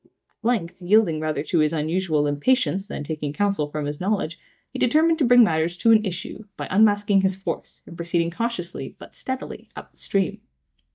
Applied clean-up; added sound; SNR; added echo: neural mask model DeepFilterNet 3.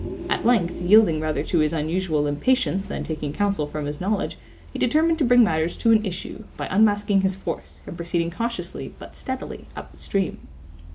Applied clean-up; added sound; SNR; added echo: none; Vehicle; 14 dB; none.